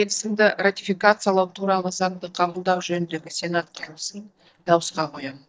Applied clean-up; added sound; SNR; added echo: neural mask model DeepFilterNet 3.